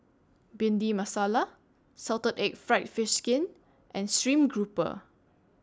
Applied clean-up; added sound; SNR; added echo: none; none; none; none.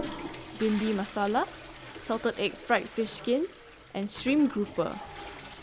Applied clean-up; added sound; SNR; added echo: none; Toilet flush / Water; 12 dB; none.